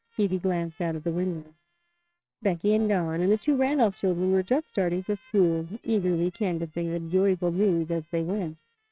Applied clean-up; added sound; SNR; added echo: neural separator model SepFormer WHAMR!.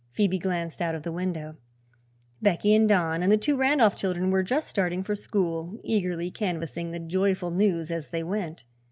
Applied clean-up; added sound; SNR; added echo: none; none; none; none.